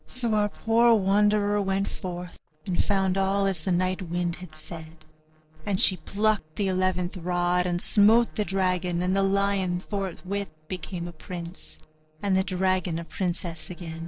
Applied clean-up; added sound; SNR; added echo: neural separator model SepFormer DNS4.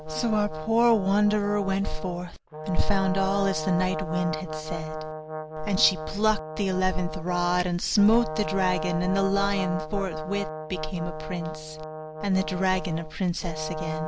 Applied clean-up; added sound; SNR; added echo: none; Brass instrument; 8 dB; none.